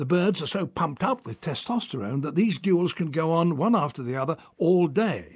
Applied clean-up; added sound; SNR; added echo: none; none; none; none.